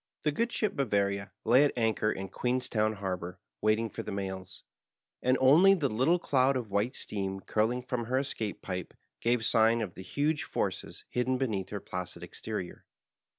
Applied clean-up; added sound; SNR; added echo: none; none; none; none.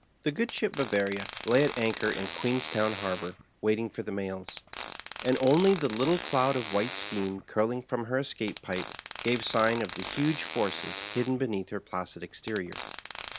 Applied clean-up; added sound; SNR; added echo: none; Fart; 11 dB; none.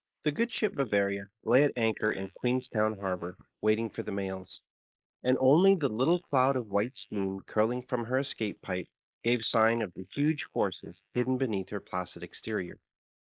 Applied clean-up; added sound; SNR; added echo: neural mask model Resemble Enhance denoiser.